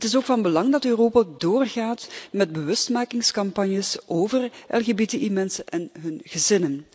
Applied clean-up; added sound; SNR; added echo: none; none; none; none.